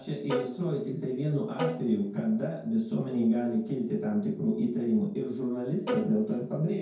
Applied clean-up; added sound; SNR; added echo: none; Bowed string instrument; 6 dB; reverberation time 0.6 s.